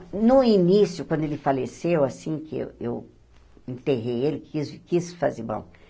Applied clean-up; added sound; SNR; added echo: none; none; none; none.